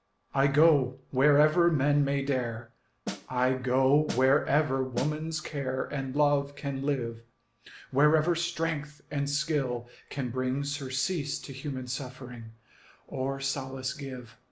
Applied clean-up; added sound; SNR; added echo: none; Snare drum; 11 dB; none.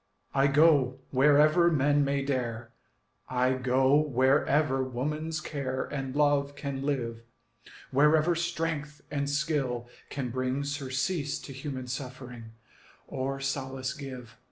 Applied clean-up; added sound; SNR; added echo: none; none; none; none.